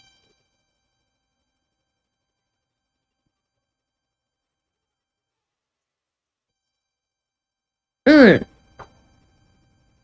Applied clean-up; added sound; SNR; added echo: neural mask model RNNoise.